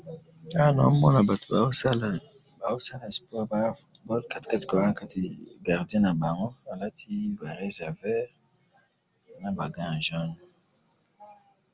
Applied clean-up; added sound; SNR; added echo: none; none; none; none.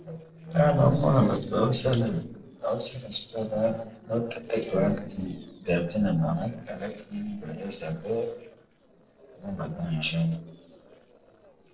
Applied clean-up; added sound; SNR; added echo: neural separator model SepFormer DNS4.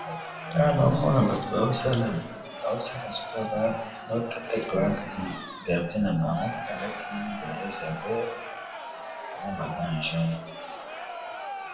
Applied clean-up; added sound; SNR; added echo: none; Crowd; 9 dB; reverberation time 1.0 s.